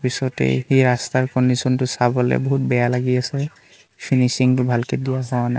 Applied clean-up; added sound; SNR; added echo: none; none; none; none.